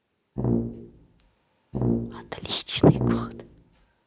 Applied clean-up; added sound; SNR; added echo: none; Brass instrument; 0 dB; none.